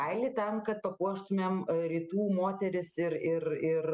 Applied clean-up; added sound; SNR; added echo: none; none; none; none.